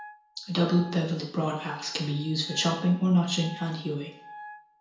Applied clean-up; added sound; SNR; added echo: none; Wind instrument, woodwind instrument; 19 dB; reverberation time 0.5 s.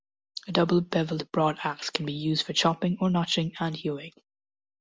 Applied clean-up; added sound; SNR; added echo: none; none; none; none.